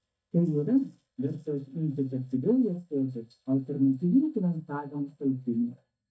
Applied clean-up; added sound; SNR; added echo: neural mask model DeepFilterNet 3.